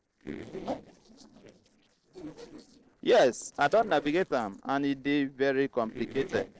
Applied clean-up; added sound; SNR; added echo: neural separator model SepFormer DNS4.